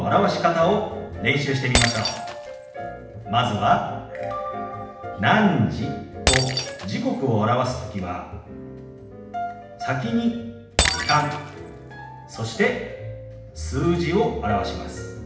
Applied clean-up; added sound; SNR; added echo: none; Shatter; 8 dB; reverberation time 0.8 s.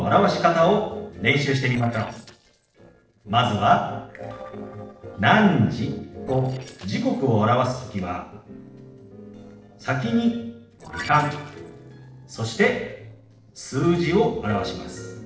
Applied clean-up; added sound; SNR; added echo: neural separator model SepFormer DNS4.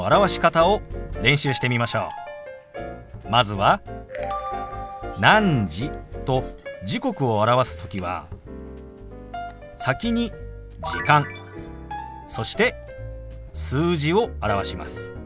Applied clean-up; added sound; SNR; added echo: none; none; none; none.